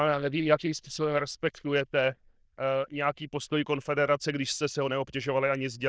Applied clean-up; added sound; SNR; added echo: neural diffusion model UNIVERSE++.